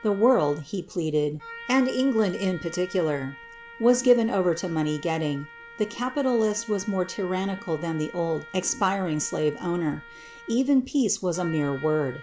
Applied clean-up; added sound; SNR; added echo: none; Trumpet; 19 dB; none.